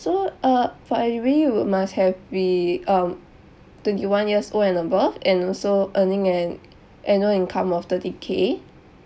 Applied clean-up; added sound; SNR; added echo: none; none; none; none.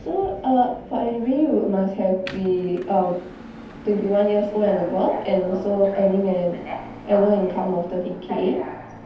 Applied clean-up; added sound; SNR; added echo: none; Subway, metro, underground; 14 dB; reverberation time 0.6 s.